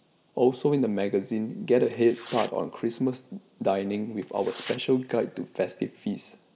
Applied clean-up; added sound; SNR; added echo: none; Tearing; 19 dB; reverberation time 0.9 s.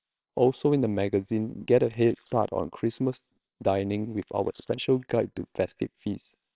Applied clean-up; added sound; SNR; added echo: neural separator model SepFormer WHAMR!.